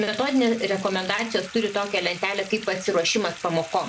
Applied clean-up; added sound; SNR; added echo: none; Bathtub (filling or washing) / Water tap, faucet; 16 dB; none.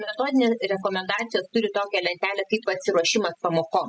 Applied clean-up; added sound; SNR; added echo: classical method spectral subtraction.